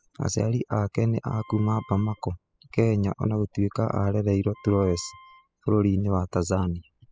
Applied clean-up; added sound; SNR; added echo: classical method spectral subtraction.